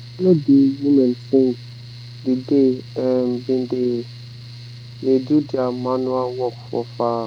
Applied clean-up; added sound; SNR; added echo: none; Mechanical fan; 17 dB; none.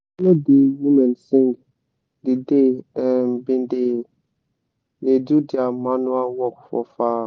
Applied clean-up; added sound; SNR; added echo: none; none; none; none.